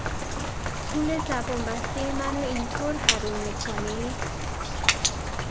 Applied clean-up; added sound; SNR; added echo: none; Rain; -4 dB; none.